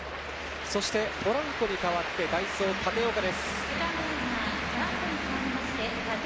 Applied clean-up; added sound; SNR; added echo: none; none; none; none.